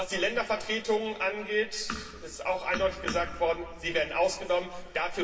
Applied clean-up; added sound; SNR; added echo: none; Gull, seagull / Fowl; 15 dB; reverberation time 1.8 s.